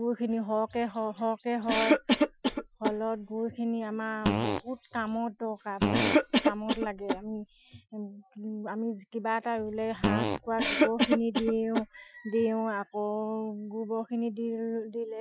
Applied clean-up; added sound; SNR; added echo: classical method Wiener filter.